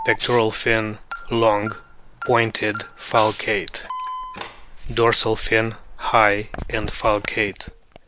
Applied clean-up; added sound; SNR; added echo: none; Alarm + Rattle (instrument); 11 dB; none.